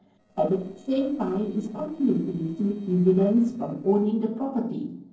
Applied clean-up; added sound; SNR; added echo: neural separator model SepFormer DNS4.